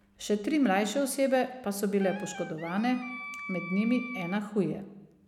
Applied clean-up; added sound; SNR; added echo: none; Wind instrument, woodwind instrument; 12 dB; none.